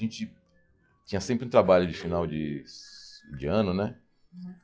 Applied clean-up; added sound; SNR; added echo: classical method log-MMSE.